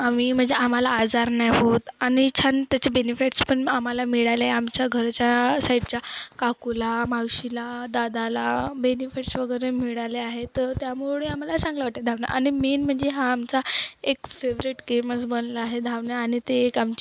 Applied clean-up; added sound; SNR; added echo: none; none; none; none.